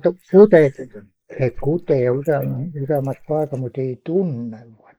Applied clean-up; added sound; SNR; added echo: neural mask model Resemble Enhance denoiser.